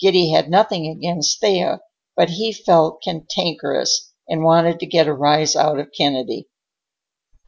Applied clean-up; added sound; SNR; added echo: none; none; none; none.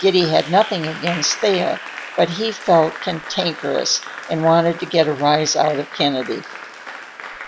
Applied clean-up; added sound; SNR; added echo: none; Applause; 13 dB; none.